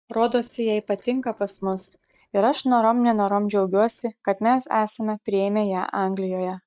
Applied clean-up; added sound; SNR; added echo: neural mask model DeepFilterNet 3.